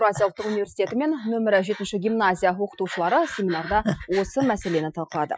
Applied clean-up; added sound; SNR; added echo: classical method Wiener filter.